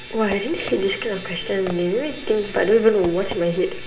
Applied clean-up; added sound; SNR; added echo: none; Fireworks; 17 dB; reverberation time 2.2 s.